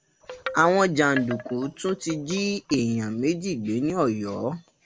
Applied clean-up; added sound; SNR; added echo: none; Wind chime; 13 dB; none.